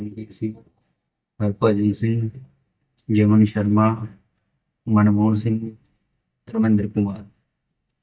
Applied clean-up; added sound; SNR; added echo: neural mask model DeepFilterNet 3.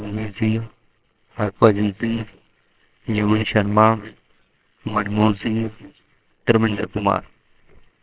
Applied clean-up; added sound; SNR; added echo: neural separator model SepFormer WHAMR!.